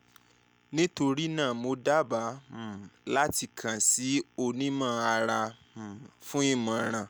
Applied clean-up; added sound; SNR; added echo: none; none; none; none.